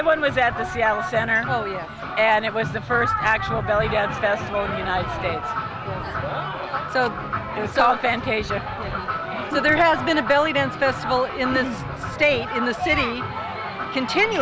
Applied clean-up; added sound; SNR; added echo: none; none; none; none.